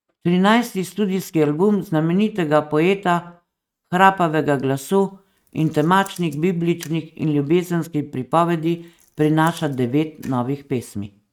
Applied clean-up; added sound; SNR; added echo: neural mask model RNNoise.